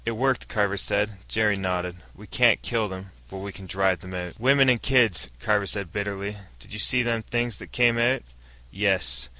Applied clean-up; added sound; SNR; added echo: none; none; none; none.